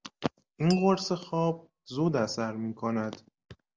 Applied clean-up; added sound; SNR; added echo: none; Tap; 18 dB; none.